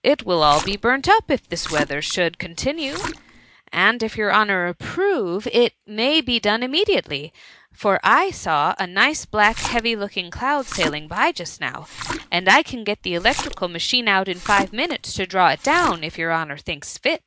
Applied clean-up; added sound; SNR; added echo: none; Splash, splatter; 12 dB; none.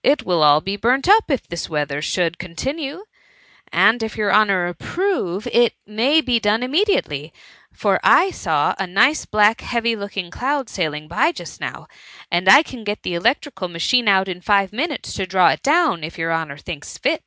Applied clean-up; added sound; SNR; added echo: none; none; none; none.